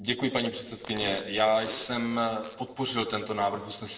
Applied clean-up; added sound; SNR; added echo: none; Fart; 16 dB; reverberation time 2.4 s.